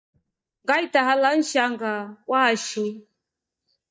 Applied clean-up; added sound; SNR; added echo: neural mask model DeepFilterNet 3.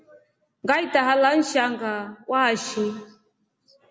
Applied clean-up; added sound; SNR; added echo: none; none; none; none.